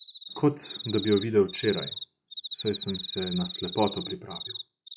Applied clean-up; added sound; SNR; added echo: classical method log-MMSE.